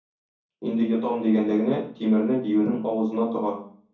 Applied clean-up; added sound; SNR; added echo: none; none; none; reverberation time 0.6 s.